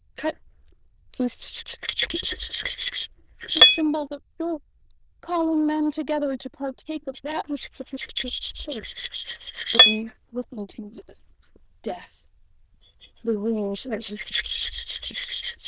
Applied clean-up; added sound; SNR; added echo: neural diffusion model UNIVERSE++.